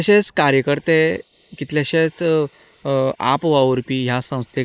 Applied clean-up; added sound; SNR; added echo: neural mask model Resemble Enhance denoiser.